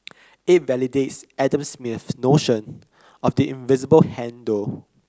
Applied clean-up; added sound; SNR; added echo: none; none; none; none.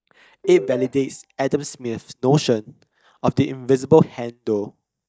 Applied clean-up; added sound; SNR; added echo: neural mask model DeepFilterNet 3.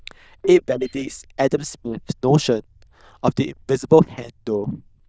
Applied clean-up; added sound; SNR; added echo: neural diffusion model UNIVERSE++.